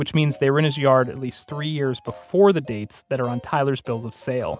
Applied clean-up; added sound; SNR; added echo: none; none; none; none.